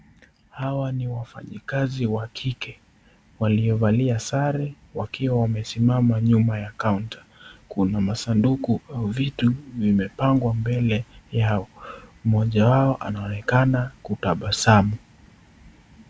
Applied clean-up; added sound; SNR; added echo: none; none; none; none.